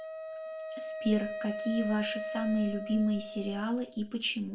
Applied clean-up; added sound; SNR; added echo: none; Wind instrument, woodwind instrument; 7 dB; reverberation time 0.3 s.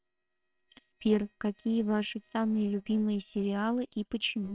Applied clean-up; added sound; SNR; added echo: neural separator model SepFormer WHAMR!.